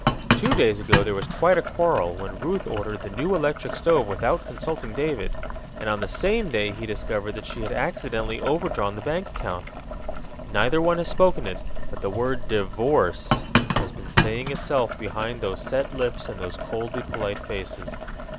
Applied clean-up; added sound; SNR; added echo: none; Boiling; 3 dB; none.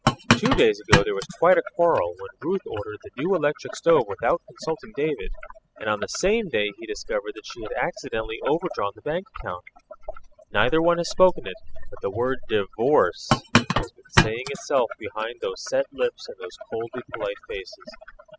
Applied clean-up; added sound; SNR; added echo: classical method spectral subtraction.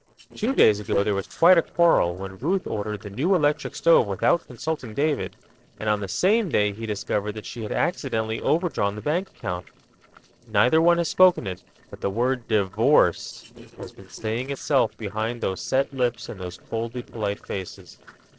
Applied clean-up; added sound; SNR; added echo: neural separator model SepFormer DNS4.